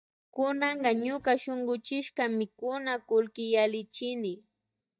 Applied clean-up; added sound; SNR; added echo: neural mask model DeepFilterNet 3.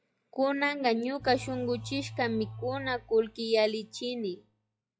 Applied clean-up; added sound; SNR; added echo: classical method log-MMSE.